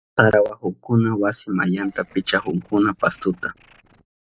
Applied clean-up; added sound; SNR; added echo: neural separator model SepFormer DNS4.